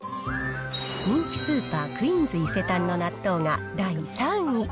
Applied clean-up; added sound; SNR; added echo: none; none; none; none.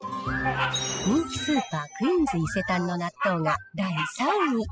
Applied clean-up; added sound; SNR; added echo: classical method spectral subtraction.